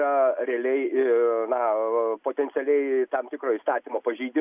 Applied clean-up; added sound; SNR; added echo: none; none; none; none.